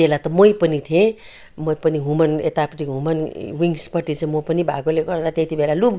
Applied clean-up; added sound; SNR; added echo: none; none; none; none.